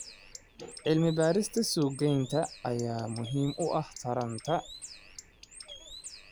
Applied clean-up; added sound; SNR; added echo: none; Bird; 16 dB; none.